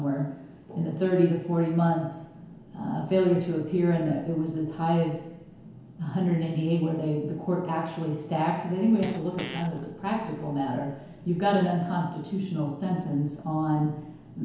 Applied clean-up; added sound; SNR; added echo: none; Fart; 13 dB; reverberation time 1.0 s.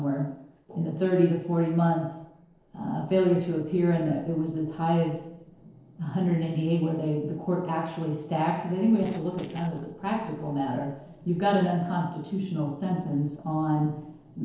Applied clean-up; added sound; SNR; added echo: neural separator model SepFormer DNS4.